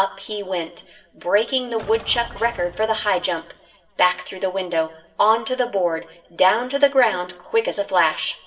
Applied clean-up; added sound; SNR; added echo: none; Explosion; 18 dB; reverberation time 0.8 s.